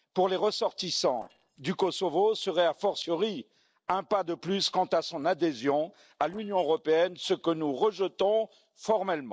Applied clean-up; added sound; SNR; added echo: neural separator model SepFormer DNS4.